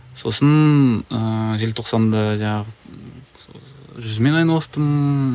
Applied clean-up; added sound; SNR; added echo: none; none; none; none.